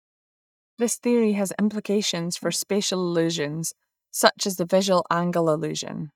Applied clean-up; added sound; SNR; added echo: neural mask model DeepFilterNet 3.